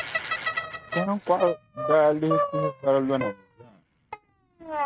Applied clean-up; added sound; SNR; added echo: neural mask model RNNoise.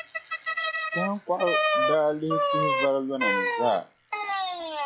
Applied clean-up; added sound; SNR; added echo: classical method log-MMSE.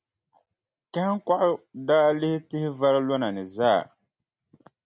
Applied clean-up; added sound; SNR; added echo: none; none; none; none.